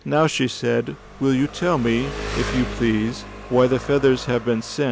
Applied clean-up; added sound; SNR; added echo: none; Engine; 12 dB; none.